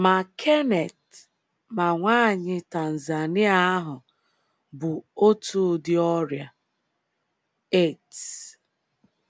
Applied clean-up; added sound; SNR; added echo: none; none; none; none.